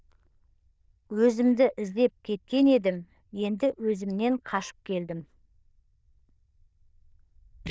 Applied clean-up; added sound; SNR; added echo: neural diffusion model UNIVERSE++.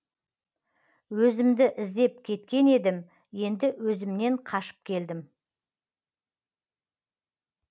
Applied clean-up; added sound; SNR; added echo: none; none; none; none.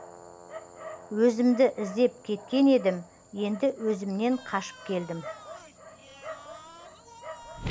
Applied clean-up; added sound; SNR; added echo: none; Dog; 15 dB; none.